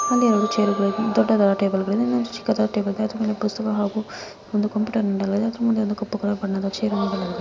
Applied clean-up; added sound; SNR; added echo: none; Marimba, xylophone; 14 dB; none.